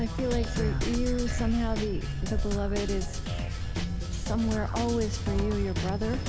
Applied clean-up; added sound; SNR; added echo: none; Drum kit + Bell / Train; -2 dB; none.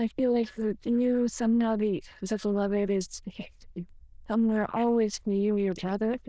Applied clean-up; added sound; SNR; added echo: neural diffusion model UNIVERSE++.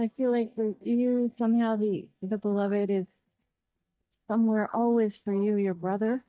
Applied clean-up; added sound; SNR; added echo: neural mask model DeepFilterNet 3.